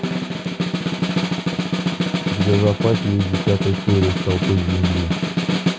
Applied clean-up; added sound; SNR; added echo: none; Snare drum; 0 dB; none.